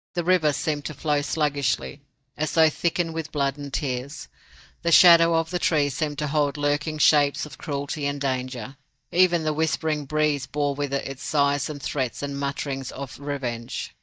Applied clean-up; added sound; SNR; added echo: neural mask model DeepFilterNet 3.